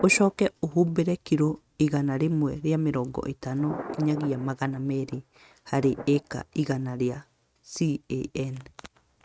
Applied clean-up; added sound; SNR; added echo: neural mask model RNNoise.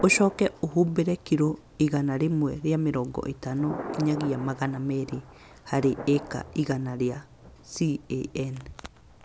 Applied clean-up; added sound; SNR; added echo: none; Thunder; 16 dB; none.